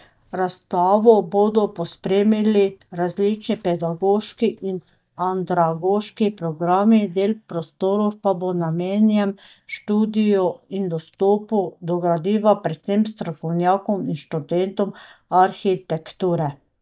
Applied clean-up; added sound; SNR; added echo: neural mask model DeepFilterNet 3.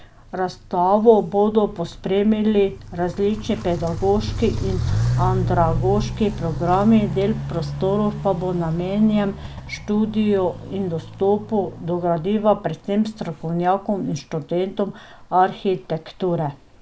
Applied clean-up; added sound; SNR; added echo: none; Walk, footsteps; 8 dB; none.